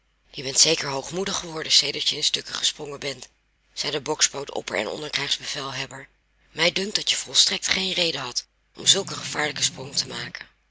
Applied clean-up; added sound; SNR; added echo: none; Strum; 16 dB; none.